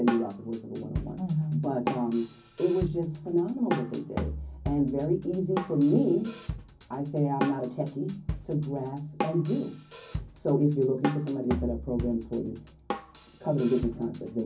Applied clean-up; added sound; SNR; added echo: none; Drum kit; 8 dB; reverberation time 0.4 s.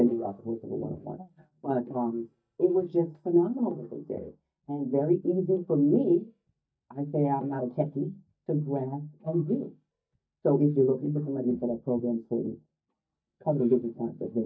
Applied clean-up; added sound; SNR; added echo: neural mask model DeepFilterNet 3.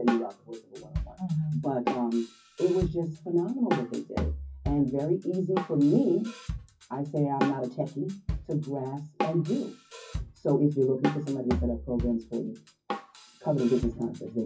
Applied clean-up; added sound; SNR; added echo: classical method WPE with log-MMSE.